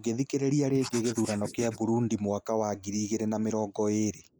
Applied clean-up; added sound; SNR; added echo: neural mask model Resemble Enhance denoiser.